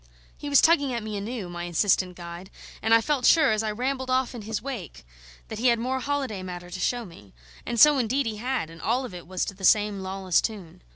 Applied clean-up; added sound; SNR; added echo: none; none; none; none.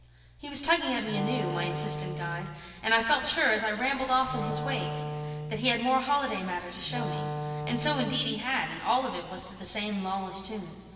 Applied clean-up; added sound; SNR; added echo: none; Wind instrument, woodwind instrument; 8 dB; reverberation time 2.9 s.